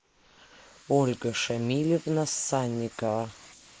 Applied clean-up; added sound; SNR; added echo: neural mask model Resemble Enhance denoiser.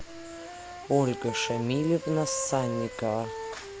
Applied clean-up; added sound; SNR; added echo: none; Wind instrument, woodwind instrument; 9 dB; none.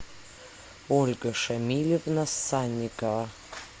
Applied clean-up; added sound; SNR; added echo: none; none; none; none.